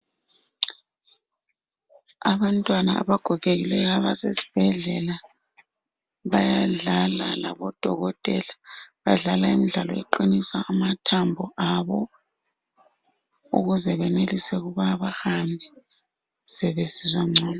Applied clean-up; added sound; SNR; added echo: none; none; none; none.